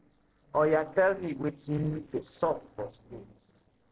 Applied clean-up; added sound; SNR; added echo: neural separator model SepFormer DNS4.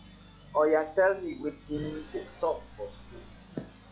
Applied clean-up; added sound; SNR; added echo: classical method log-MMSE.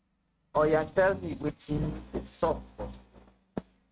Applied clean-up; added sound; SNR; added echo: neural mask model RNNoise.